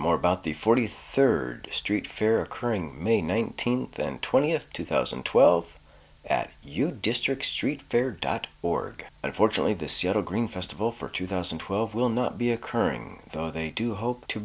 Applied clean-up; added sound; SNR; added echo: none; none; none; none.